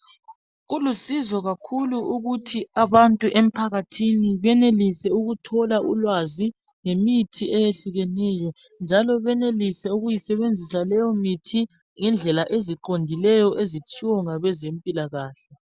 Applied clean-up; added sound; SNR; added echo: none; none; none; none.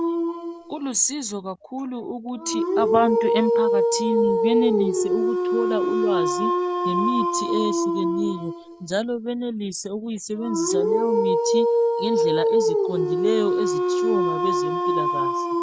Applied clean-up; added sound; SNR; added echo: none; Dog; -5 dB; none.